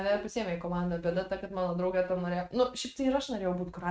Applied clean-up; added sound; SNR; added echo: neural mask model RNNoise.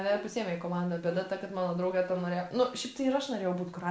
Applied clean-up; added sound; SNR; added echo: neural separator model SepFormer DNS4.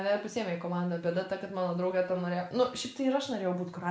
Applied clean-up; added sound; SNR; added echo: neural mask model Resemble Enhance denoiser.